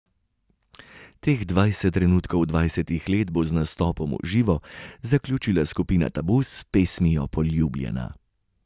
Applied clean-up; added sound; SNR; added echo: none; none; none; none.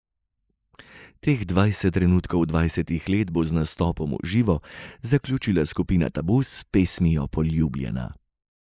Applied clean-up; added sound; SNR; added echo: neural mask model Resemble Enhance denoiser.